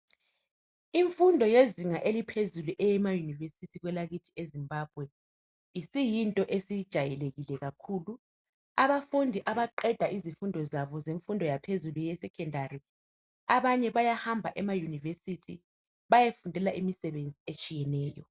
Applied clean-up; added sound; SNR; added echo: none; none; none; none.